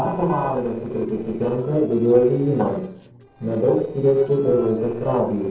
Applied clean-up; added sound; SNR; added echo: neural separator model SepFormer DNS4.